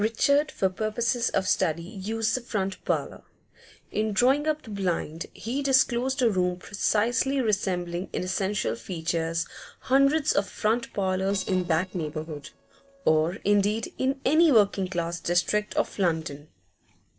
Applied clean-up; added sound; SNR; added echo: neural separator model SepFormer DNS4.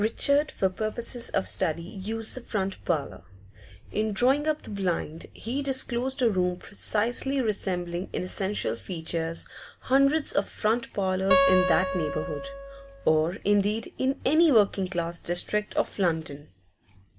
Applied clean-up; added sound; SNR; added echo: none; Acoustic guitar; 2 dB; none.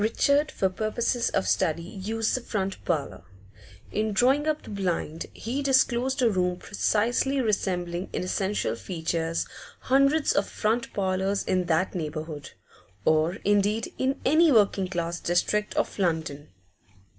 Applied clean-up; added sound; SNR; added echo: none; none; none; none.